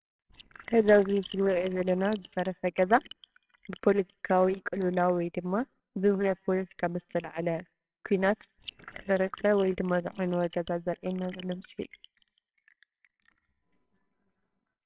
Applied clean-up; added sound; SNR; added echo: neural separator model SepFormer WHAMR!.